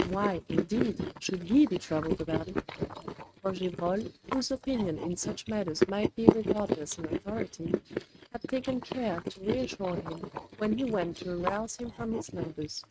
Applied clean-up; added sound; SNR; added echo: neural mask model RNNoise.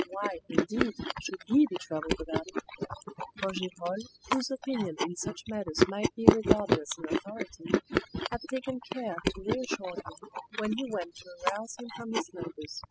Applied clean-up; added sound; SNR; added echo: classical method spectral subtraction.